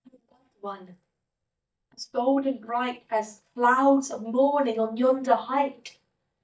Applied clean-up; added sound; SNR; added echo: neural mask model DeepFilterNet 3.